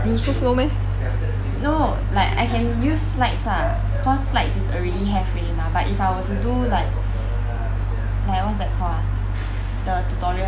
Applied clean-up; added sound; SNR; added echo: none; none; none; none.